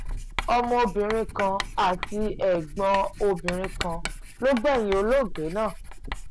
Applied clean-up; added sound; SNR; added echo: none; Writing; 8 dB; none.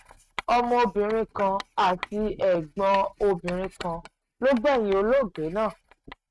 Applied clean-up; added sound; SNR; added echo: neural mask model RNNoise.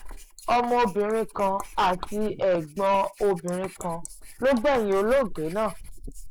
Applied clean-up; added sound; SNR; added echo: neural mask model Resemble Enhance denoiser.